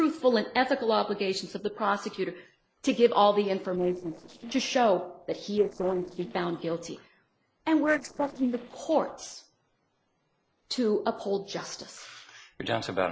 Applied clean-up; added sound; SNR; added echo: neural separator model SepFormer DNS4.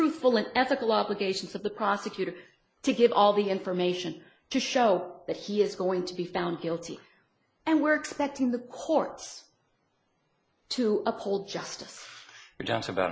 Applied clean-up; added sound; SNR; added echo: none; none; none; none.